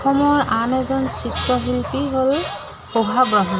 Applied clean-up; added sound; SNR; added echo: none; Dog; 15 dB; none.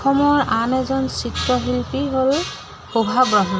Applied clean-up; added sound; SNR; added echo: none; none; none; none.